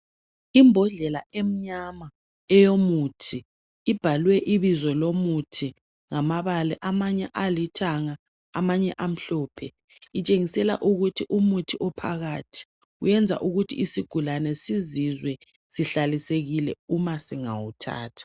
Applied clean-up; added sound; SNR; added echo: none; none; none; none.